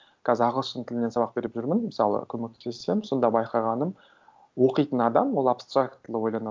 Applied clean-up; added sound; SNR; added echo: none; none; none; none.